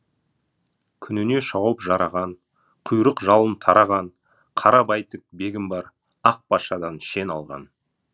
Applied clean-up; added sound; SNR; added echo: none; none; none; none.